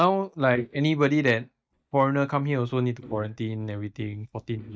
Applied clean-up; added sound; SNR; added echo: neural mask model DeepFilterNet 3.